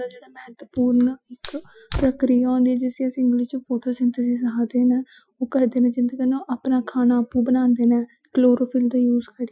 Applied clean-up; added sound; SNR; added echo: classical method Wiener filter.